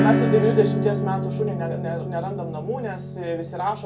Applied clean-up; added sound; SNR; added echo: none; Acoustic guitar / Strum; -1 dB; reverberation time 0.3 s.